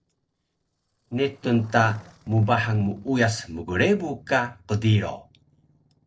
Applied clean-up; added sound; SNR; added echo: neural separator model SepFormer DNS4.